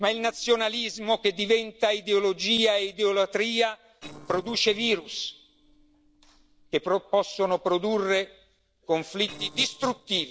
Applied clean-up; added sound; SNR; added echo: neural separator model SepFormer DNS4.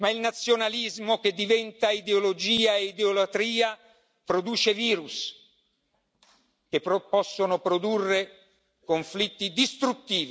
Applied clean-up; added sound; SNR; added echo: none; none; none; none.